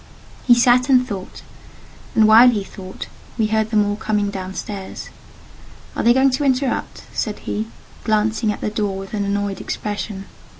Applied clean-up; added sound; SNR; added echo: none; none; none; none.